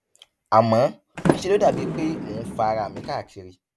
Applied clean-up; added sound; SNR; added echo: none; Sliding door; 4 dB; none.